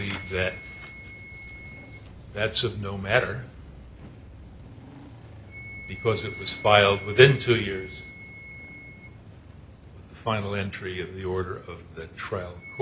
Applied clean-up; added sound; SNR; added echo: none; Engine starting / Motorcycle + Wind instrument, woodwind instrument; 16 dB; none.